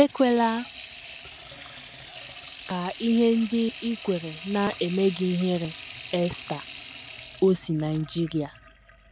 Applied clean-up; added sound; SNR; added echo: none; Sink (filling or washing) / Water tap, faucet; 16 dB; none.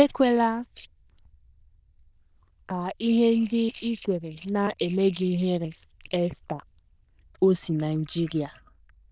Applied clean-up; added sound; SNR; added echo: neural diffusion model UNIVERSE++.